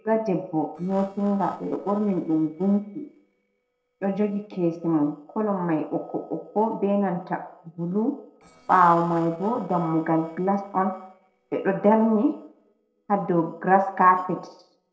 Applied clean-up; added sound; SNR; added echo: neural separator model SepFormer DNS4.